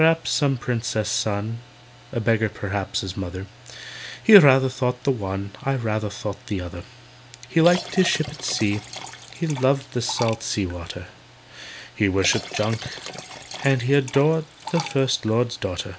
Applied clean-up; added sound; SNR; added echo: none; Liquid; 13 dB; none.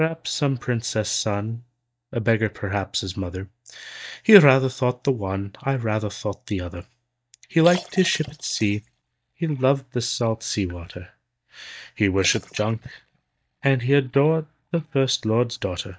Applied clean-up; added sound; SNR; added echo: neural mask model DeepFilterNet 3.